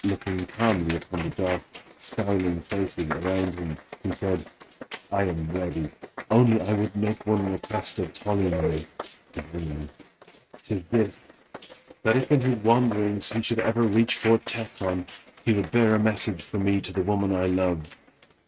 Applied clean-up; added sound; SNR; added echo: neural mask model RNNoise.